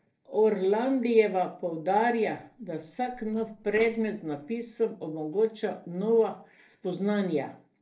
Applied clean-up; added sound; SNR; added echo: neural separator model SepFormer DNS4.